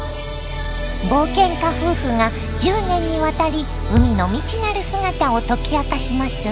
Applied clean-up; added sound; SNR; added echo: none; Bass drum; 1 dB; none.